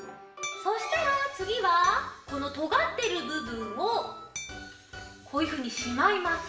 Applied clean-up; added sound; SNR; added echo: none; Hammer; 18 dB; reverberation time 0.7 s.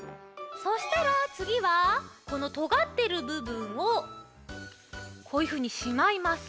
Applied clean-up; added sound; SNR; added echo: none; none; none; none.